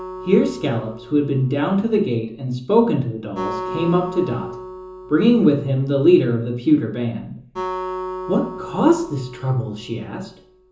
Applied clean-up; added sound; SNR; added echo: none; Acoustic guitar; 13 dB; reverberation time 0.6 s.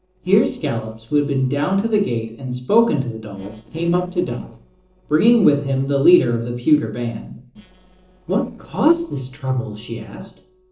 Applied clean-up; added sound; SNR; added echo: neural separator model SepFormer DNS4.